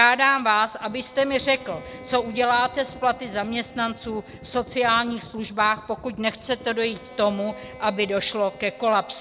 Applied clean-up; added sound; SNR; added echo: none; Livestock, farm animals, working animals + Bowed string instrument; 18 dB; none.